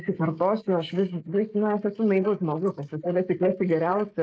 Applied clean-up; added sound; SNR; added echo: neural mask model Resemble Enhance denoiser.